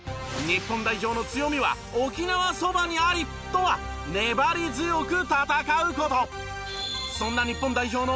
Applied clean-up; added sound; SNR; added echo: none; none; none; none.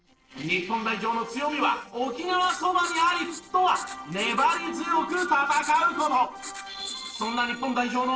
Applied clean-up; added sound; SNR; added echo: neural separator model SepFormer DNS4.